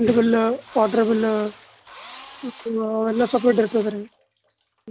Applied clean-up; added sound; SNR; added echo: none; Bathtub (filling or washing) / Splash, splatter + Engine / Drill; 20 dB; none.